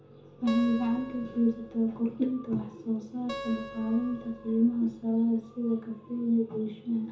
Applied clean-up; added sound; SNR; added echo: none; Acoustic guitar; 15 dB; reverberation time 0.6 s.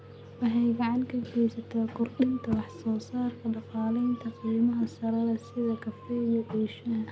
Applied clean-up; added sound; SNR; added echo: none; none; none; none.